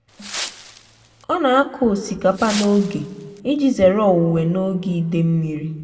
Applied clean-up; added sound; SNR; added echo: none; Wind; 14 dB; reverberation time 0.9 s.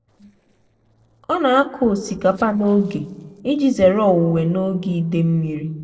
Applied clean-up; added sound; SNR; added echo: neural separator model SepFormer DNS4.